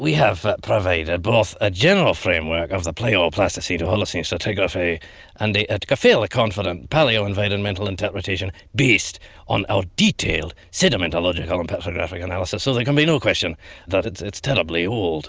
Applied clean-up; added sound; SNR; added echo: none; none; none; none.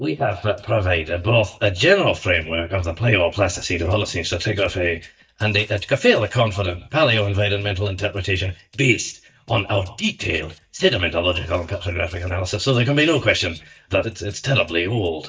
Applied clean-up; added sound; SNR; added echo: neural mask model DeepFilterNet 3.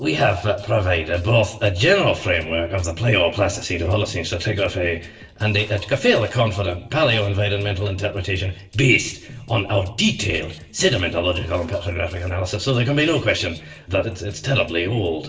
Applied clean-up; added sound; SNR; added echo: neural separator model SepFormer DNS4.